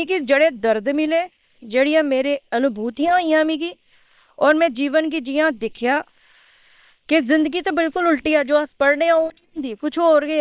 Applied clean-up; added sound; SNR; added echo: neural separator model SepFormer WHAM!.